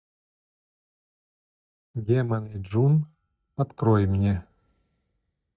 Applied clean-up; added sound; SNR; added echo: neural mask model DeepFilterNet 3.